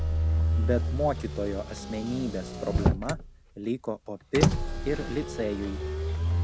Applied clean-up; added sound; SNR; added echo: none; Motor vehicle (road); -4 dB; none.